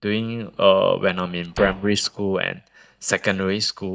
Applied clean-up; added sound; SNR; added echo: neural mask model DeepFilterNet 3.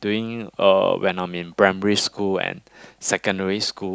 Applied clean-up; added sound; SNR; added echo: none; none; none; none.